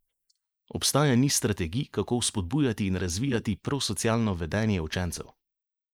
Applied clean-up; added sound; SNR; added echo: neural mask model Resemble Enhance denoiser.